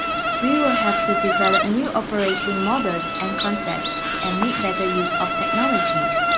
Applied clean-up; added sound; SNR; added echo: none; Insect; -2 dB; none.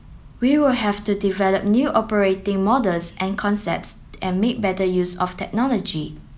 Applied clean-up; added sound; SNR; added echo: none; none; none; none.